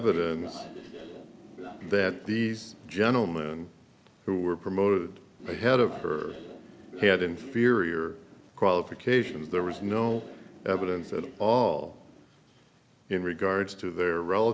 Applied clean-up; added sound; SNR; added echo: none; Train; 15 dB; none.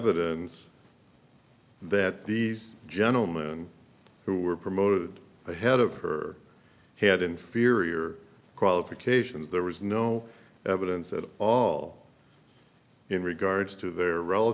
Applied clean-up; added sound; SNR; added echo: none; none; none; none.